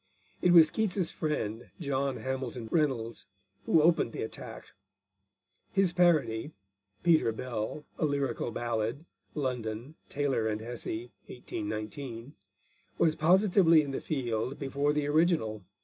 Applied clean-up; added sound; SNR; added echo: none; none; none; none.